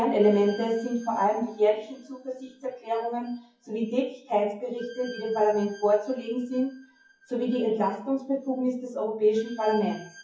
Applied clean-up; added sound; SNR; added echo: classical method WPE with log-MMSE.